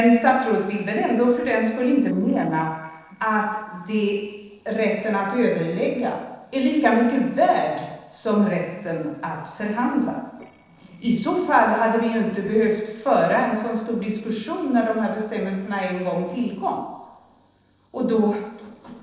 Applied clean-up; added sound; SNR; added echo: neural separator model SepFormer DNS4.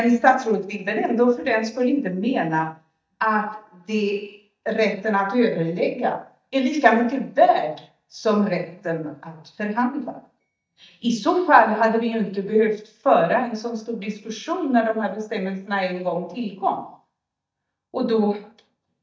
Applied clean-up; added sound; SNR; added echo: neural mask model DeepFilterNet 3.